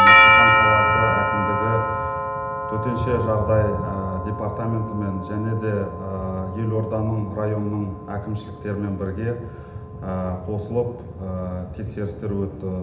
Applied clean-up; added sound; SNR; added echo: none; Doorbell; -2 dB; reverberation time 0.8 s.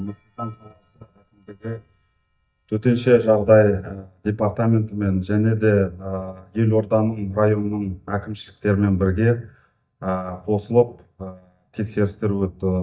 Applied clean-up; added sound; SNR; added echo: neural mask model DeepFilterNet 3.